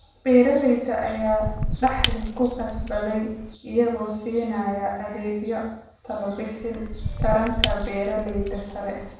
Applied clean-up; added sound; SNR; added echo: none; Shatter / Crushing; 4 dB; reverberation time 0.7 s.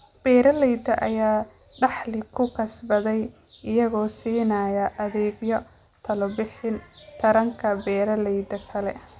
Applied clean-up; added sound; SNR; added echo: none; none; none; none.